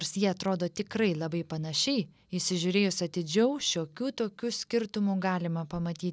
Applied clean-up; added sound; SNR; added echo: none; none; none; none.